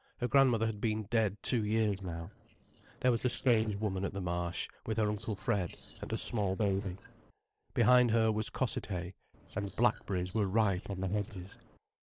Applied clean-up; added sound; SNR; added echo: neural separator model SepFormer DNS4.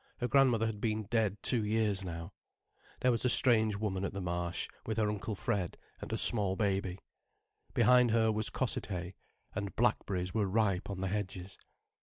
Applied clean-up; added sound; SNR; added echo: none; none; none; none.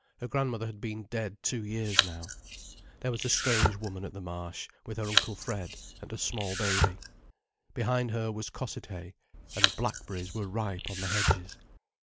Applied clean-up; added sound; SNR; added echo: none; Domestic sounds, home sounds; -2 dB; none.